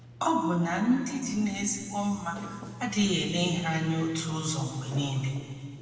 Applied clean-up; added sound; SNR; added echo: none; Sliding door; 16 dB; reverberation time 2.1 s.